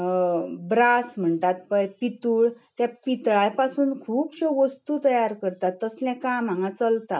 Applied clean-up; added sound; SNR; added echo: none; none; none; none.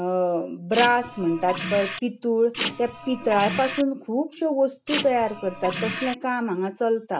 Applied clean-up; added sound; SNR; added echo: none; Printer; 7 dB; none.